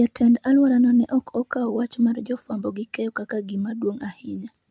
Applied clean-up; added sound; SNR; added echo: none; none; none; none.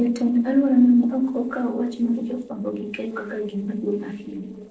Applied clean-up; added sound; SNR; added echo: neural separator model SepFormer DNS4.